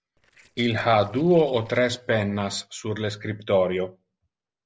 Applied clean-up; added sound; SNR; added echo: neural separator model SepFormer DNS4.